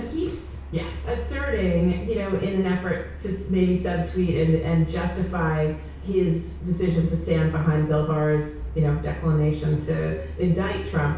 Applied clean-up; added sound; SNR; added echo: none; Truck; 10 dB; reverberation time 0.6 s.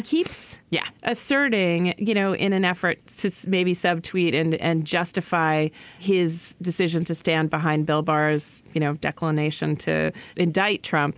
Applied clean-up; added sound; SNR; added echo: none; none; none; none.